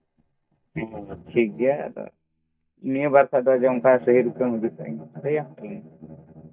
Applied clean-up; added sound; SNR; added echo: neural mask model DeepFilterNet 3.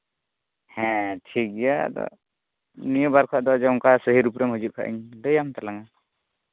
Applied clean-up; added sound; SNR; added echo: none; none; none; none.